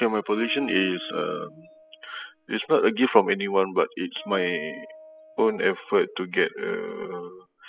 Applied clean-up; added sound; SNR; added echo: classical method spectral subtraction.